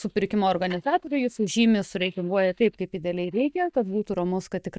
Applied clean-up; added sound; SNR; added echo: neural mask model DeepFilterNet 3.